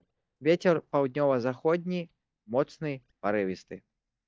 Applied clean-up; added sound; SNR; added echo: neural mask model DeepFilterNet 3.